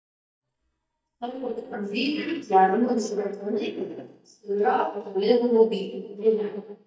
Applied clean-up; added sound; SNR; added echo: neural mask model DeepFilterNet 3.